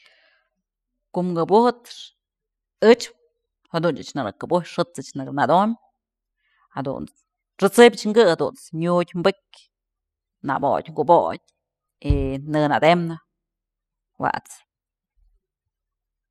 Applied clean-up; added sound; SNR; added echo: classical method spectral subtraction.